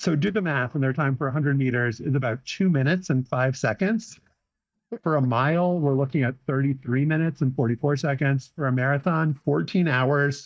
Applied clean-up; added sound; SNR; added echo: neural mask model DeepFilterNet 3.